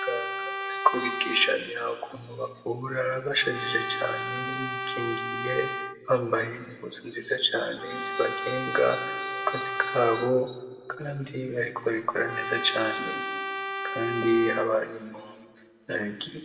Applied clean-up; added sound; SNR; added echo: none; Trumpet; 6 dB; reverberation time 1.5 s.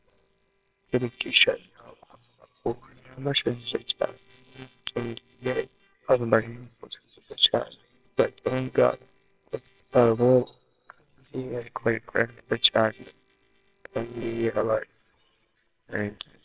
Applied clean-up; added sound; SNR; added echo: neural separator model SepFormer WHAMR!.